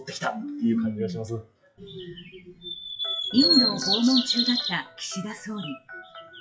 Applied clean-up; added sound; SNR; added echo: classical method WPE with log-MMSE.